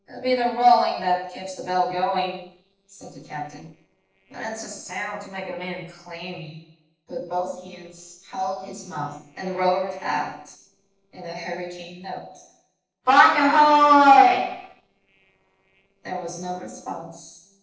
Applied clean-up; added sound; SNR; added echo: neural separator model SepFormer DNS4.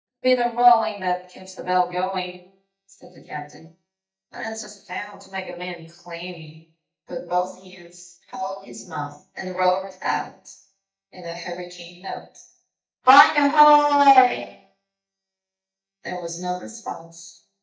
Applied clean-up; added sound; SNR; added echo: neural mask model DeepFilterNet 3.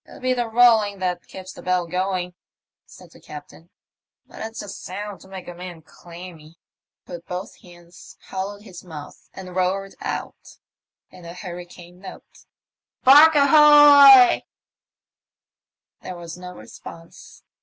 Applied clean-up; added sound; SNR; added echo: none; none; none; none.